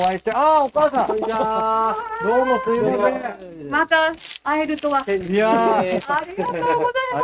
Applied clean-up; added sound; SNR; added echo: neural mask model RNNoise.